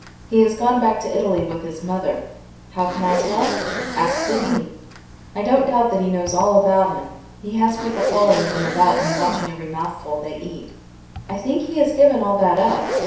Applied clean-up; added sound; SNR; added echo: none; Zipper (clothing); 9 dB; reverberation time 0.7 s.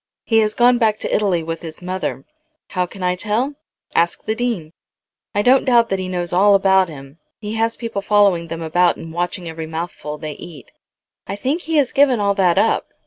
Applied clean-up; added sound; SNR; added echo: none; none; none; none.